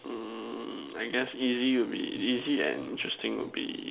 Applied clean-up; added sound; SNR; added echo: none; none; none; none.